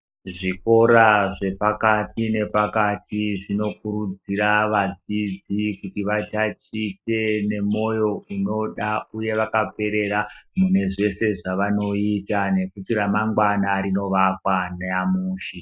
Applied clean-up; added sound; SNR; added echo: neural mask model Resemble Enhance denoiser.